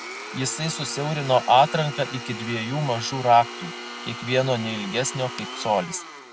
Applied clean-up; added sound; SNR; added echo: none; Domestic sounds, home sounds; 11 dB; none.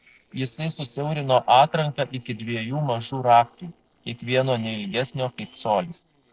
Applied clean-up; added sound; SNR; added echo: neural separator model SepFormer DNS4.